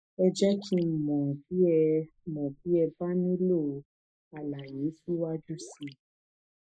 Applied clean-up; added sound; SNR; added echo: neural mask model Resemble Enhance denoiser.